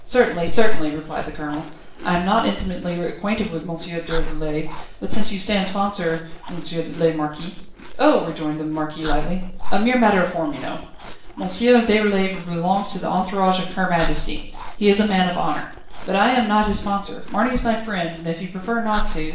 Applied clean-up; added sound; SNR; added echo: none; Chewing, mastication; 11 dB; reverberation time 0.6 s.